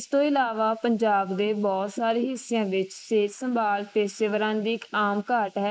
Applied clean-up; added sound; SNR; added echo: neural mask model Resemble Enhance denoiser.